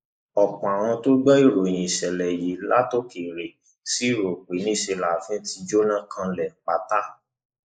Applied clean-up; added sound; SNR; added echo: neural mask model Resemble Enhance denoiser.